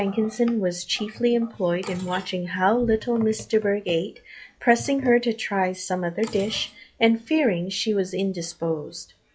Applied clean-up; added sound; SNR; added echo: classical method log-MMSE.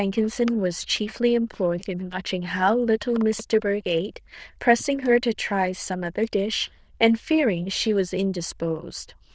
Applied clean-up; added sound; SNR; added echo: neural diffusion model UNIVERSE++.